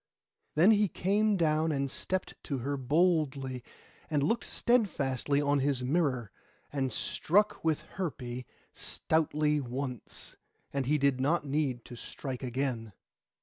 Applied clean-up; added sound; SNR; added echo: none; none; none; none.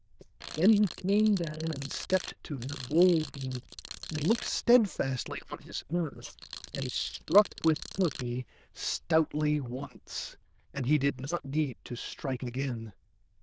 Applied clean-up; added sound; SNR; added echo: neural diffusion model UNIVERSE++.